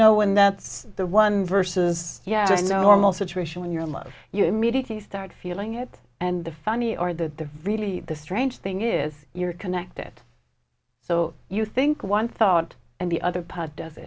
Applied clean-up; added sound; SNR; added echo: none; none; none; none.